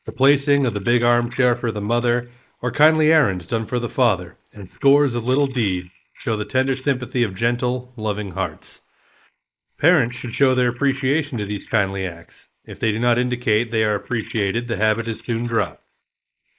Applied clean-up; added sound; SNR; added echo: neural mask model Resemble Enhance denoiser.